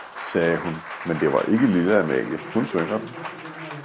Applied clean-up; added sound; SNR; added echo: none; Applause; 12 dB; none.